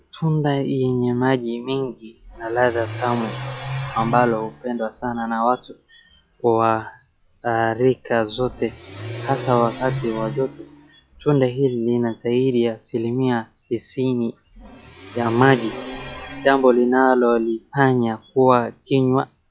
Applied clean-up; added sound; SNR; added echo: classical method log-MMSE.